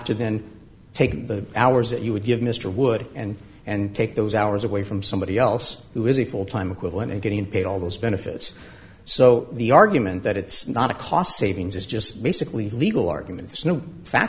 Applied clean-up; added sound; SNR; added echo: none; none; none; none.